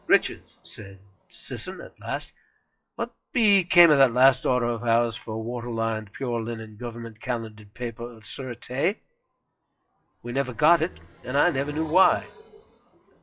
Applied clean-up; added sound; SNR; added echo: classical method WPE with log-MMSE.